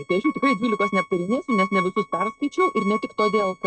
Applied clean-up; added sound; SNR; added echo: neural mask model RNNoise.